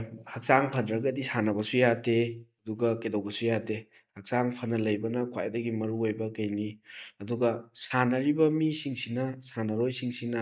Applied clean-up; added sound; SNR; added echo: neural mask model DeepFilterNet 3.